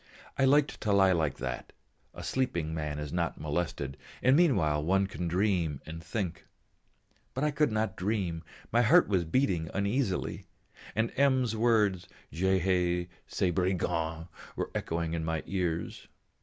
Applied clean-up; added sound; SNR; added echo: none; none; none; none.